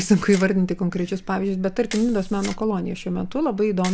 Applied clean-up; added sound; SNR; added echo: none; Camera; 20 dB; none.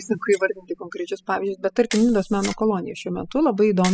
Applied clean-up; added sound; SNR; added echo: classical method spectral subtraction.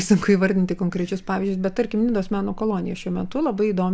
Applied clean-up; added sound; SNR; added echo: none; none; none; none.